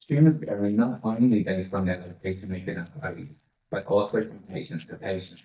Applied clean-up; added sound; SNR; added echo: neural mask model DeepFilterNet 3.